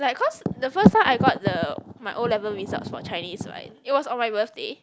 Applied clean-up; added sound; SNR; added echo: none; none; none; none.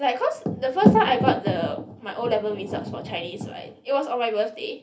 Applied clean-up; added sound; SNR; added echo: none; none; none; reverberation time 0.3 s.